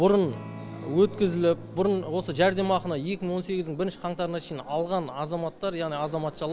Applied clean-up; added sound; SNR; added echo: none; Electric guitar / Strum; 15 dB; none.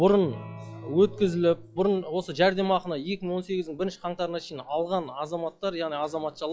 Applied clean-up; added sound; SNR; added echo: classical method log-MMSE.